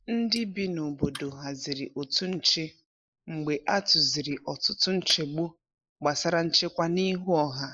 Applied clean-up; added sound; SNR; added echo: neural mask model Resemble Enhance denoiser.